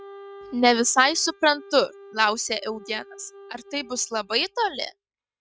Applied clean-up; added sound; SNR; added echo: neural mask model RNNoise.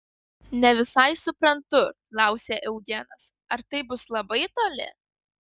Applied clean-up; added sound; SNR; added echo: none; none; none; none.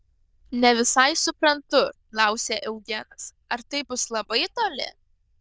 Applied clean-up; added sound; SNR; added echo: neural diffusion model UNIVERSE++.